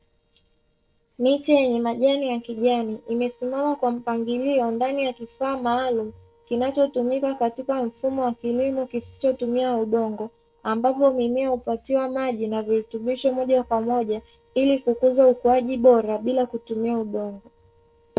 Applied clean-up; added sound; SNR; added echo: neural separator model SepFormer DNS4.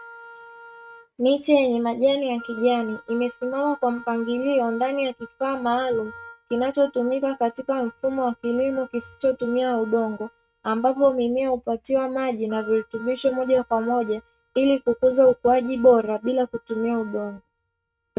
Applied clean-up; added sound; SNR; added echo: neural mask model RNNoise.